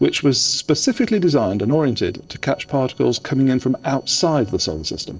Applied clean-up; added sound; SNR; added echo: neural separator model SepFormer DNS4.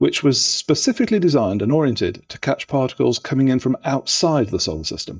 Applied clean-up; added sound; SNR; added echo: neural mask model DeepFilterNet 3.